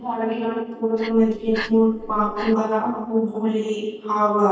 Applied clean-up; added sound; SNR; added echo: neural mask model DeepFilterNet 3.